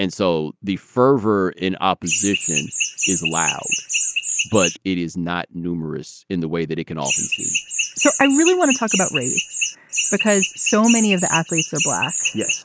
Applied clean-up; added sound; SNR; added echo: neural mask model Resemble Enhance denoiser.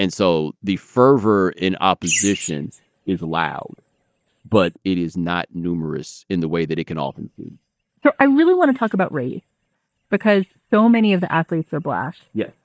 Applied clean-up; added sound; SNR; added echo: neural mask model DeepFilterNet 3.